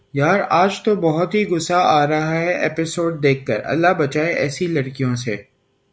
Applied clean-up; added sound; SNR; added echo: none; none; none; none.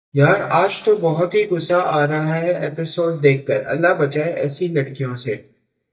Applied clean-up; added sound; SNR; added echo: neural mask model DeepFilterNet 3.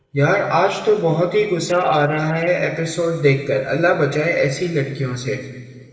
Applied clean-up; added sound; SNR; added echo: neural separator model SepFormer DNS4.